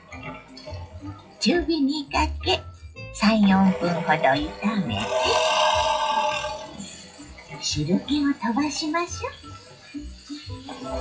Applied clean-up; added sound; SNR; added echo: classical method WPE with log-MMSE.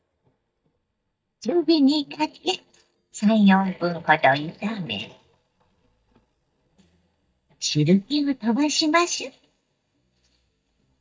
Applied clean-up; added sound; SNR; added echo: neural mask model DeepFilterNet 3.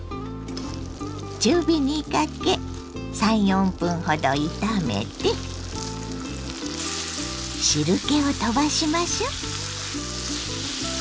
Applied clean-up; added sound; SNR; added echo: none; none; none; none.